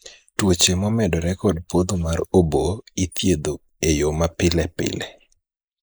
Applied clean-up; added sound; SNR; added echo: neural mask model Resemble Enhance denoiser.